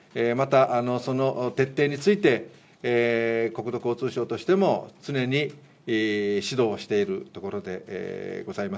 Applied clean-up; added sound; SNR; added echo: none; none; none; none.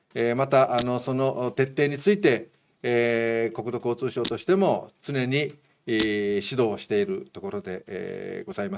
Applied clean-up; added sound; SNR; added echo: neural mask model RNNoise.